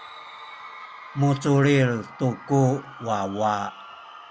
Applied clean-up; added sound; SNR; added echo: none; Crowd / Cheering; 17 dB; none.